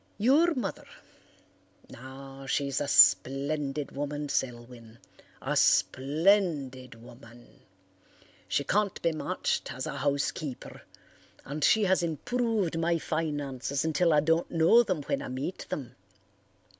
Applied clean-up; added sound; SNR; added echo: none; none; none; none.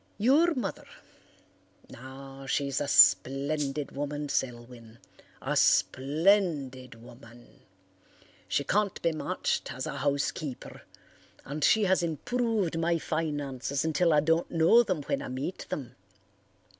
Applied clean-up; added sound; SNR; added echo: none; Rattle (instrument); 11 dB; none.